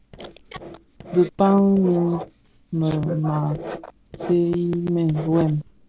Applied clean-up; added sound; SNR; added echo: none; Writing; 16 dB; none.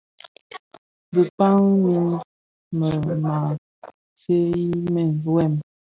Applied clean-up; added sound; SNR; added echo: none; none; none; none.